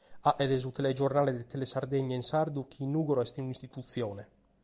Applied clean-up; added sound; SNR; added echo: none; none; none; none.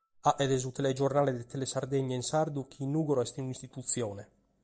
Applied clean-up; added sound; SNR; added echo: neural mask model DeepFilterNet 3.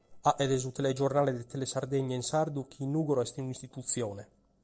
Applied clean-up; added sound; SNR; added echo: neural separator model SepFormer DNS4.